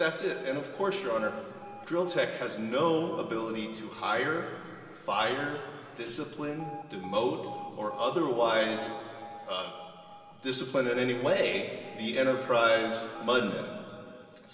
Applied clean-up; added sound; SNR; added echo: none; Alarm; 18 dB; reverberation time 2.5 s.